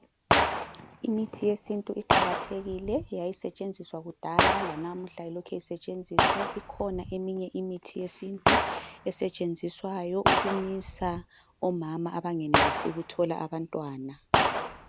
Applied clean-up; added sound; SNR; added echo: none; Gunshot, gunfire; -3 dB; none.